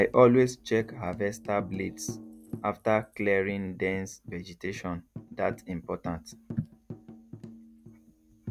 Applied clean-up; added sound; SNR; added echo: none; Tambourine; 16 dB; none.